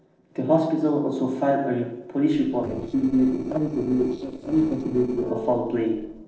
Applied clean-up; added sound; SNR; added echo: neural separator model SepFormer DNS4.